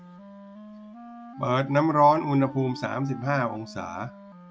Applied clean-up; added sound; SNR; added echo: none; Wind instrument, woodwind instrument; 16 dB; none.